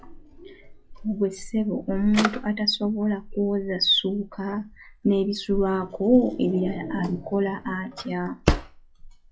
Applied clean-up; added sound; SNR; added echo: classical method log-MMSE.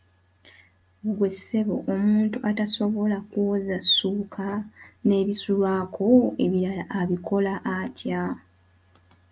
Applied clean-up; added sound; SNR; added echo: none; none; none; none.